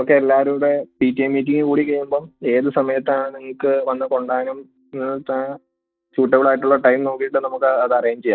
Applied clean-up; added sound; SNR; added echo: neural mask model DeepFilterNet 3.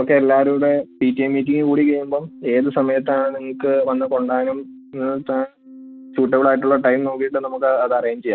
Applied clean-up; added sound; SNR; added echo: neural mask model RNNoise.